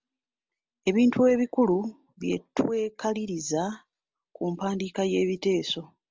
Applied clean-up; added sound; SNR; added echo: none; none; none; none.